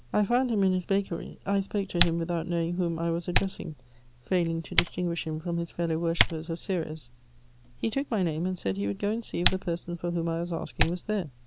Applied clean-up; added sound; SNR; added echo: none; Typing; 5 dB; none.